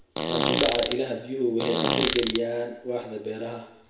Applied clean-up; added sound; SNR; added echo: none; Fart; 0 dB; reverberation time 0.9 s.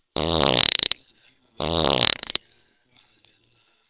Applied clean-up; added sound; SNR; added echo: neural separator model SepFormer WHAMR!.